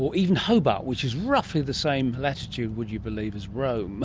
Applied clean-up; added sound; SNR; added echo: none; none; none; none.